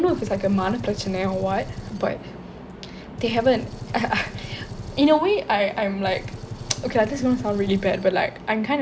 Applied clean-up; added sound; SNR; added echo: none; Gunshot, gunfire; 14 dB; none.